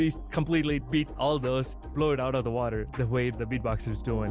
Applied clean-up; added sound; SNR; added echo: none; none; none; none.